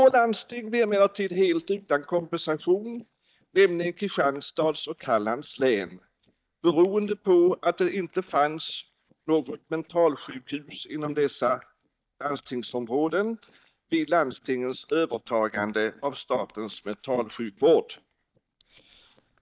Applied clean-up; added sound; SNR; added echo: neural mask model DeepFilterNet 3.